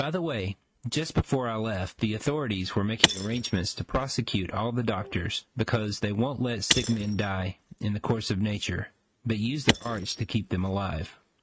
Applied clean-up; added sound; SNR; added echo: neural mask model RNNoise.